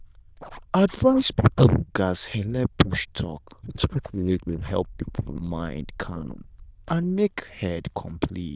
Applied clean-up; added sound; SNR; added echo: neural diffusion model UNIVERSE++.